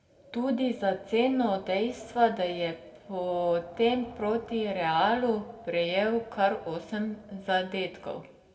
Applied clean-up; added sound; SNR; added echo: none; Wind; 19 dB; reverberation time 1.7 s.